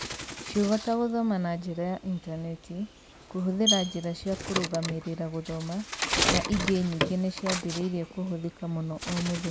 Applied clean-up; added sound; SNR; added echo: none; Bird; 3 dB; none.